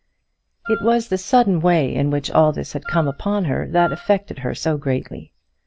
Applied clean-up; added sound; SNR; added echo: none; Wind instrument, woodwind instrument; 14 dB; none.